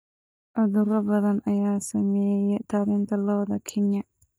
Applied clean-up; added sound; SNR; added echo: neural mask model DeepFilterNet 3.